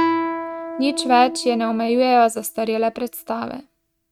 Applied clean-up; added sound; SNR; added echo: neural mask model RNNoise.